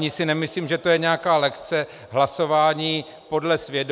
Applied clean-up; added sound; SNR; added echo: none; none; none; none.